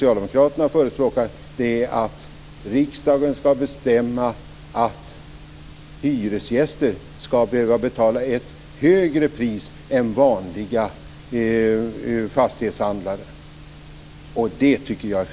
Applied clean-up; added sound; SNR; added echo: none; none; none; none.